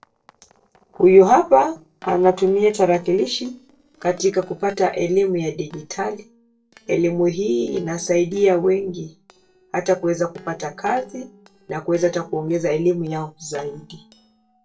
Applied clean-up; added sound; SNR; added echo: neural separator model SepFormer DNS4.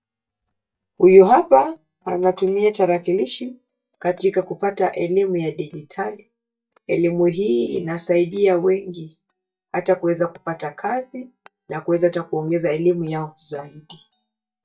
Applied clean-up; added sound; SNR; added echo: neural mask model DeepFilterNet 3.